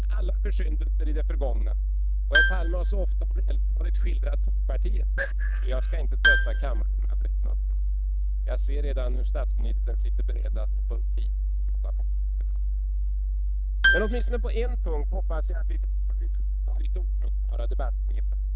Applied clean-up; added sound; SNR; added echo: neural diffusion model UNIVERSE++.